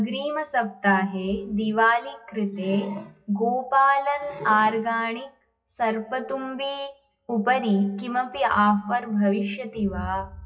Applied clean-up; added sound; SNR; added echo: classical method log-MMSE.